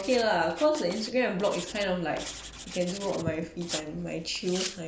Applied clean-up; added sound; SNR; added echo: none; Writing; 12 dB; none.